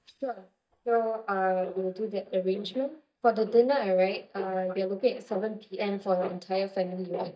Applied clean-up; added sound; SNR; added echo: neural mask model DeepFilterNet 3.